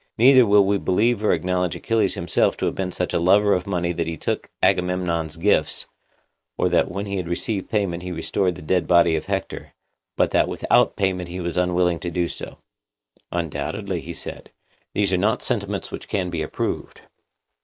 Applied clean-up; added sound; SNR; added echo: neural mask model Resemble Enhance denoiser.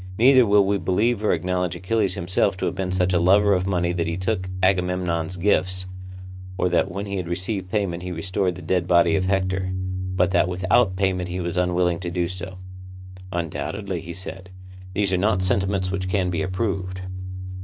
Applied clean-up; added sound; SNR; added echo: none; Bass guitar; 5 dB; none.